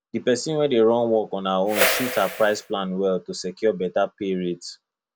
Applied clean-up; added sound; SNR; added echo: none; Whoosh, swoosh, swish; 2 dB; none.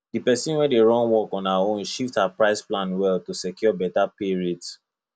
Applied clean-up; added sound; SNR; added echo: none; none; none; none.